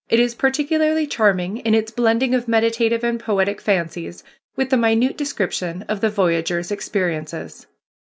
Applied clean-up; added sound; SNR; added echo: none; none; none; none.